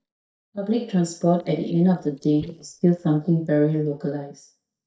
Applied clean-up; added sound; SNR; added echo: neural mask model DeepFilterNet 3.